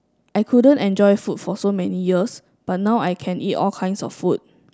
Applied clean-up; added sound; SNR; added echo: none; none; none; none.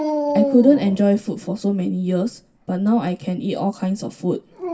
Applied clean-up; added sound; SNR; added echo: none; Dog; 9 dB; reverberation time 0.2 s.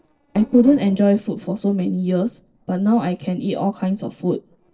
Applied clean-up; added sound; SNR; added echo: neural separator model SepFormer DNS4.